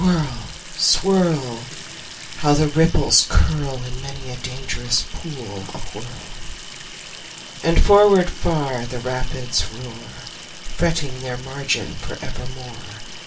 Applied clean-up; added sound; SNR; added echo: none; Sink (filling or washing) / Water tap, faucet; 16 dB; reverberation time 0.2 s.